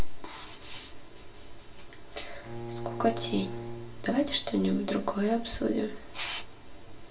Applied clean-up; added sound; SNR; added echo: none; Bowed string instrument; 11 dB; reverberation time 0.2 s.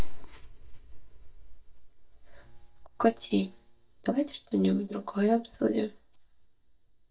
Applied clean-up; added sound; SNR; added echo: neural mask model DeepFilterNet 3.